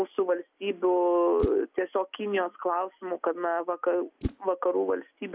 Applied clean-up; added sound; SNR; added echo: none; Whoosh, swoosh, swish; 14 dB; none.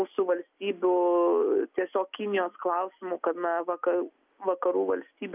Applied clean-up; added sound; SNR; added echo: none; none; none; none.